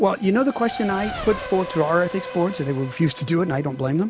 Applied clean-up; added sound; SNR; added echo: none; Race car, auto racing / Accelerating, revving, vroom; 12 dB; none.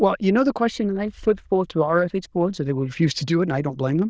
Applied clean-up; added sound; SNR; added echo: neural diffusion model UNIVERSE++.